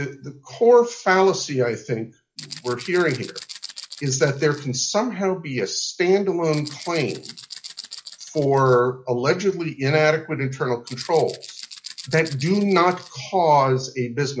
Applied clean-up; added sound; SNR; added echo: classical method log-MMSE.